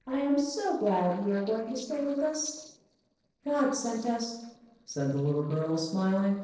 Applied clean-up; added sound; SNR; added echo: neural separator model SepFormer DNS4.